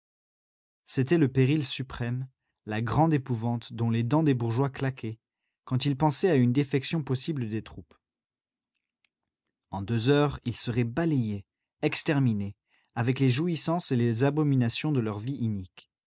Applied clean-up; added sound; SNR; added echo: none; none; none; none.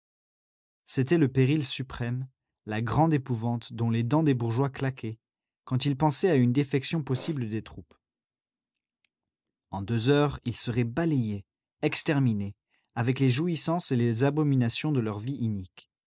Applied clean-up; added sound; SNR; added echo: neural separator model SepFormer DNS4.